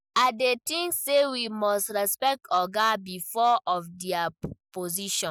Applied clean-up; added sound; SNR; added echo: none; none; none; none.